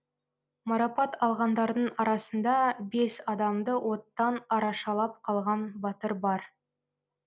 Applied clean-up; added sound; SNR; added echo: none; none; none; none.